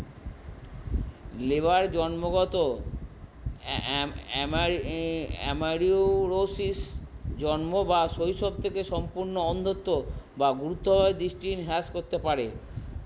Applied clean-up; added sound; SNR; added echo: none; none; none; none.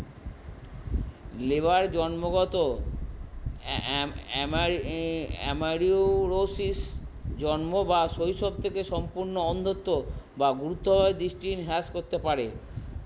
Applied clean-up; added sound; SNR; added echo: none; Boom; 14 dB; none.